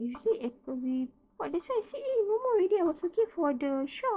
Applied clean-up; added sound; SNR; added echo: neural separator model SepFormer DNS4.